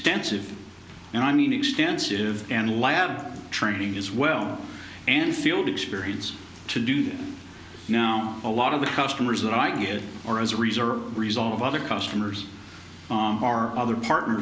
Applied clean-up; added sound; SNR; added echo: none; none; none; none.